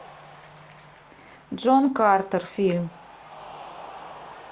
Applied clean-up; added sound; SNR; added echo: none; Cheering; 19 dB; none.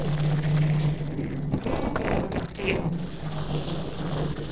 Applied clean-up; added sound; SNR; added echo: neural separator model SepFormer DNS4.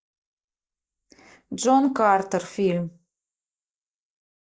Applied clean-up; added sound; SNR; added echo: neural mask model Resemble Enhance denoiser.